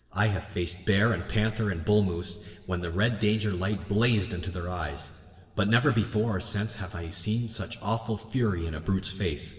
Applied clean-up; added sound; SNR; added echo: none; none; none; reverberation time 3.0 s.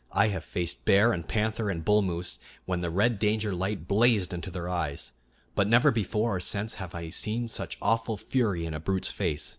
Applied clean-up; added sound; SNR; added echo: none; none; none; none.